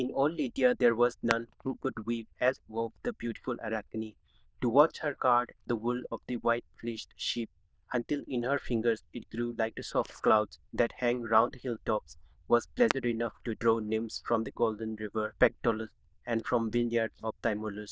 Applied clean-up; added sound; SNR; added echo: neural diffusion model UNIVERSE++.